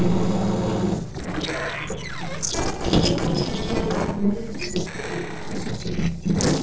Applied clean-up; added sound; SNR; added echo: neural separator model SepFormer DNS4.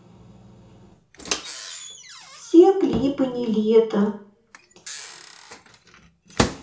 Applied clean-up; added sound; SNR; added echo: none; Microwave oven; 11 dB; reverberation time 0.7 s.